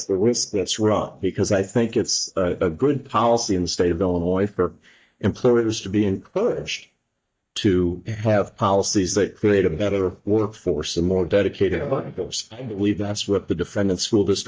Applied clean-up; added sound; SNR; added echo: neural mask model DeepFilterNet 3.